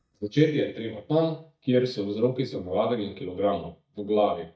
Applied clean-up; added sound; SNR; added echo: neural mask model DeepFilterNet 3.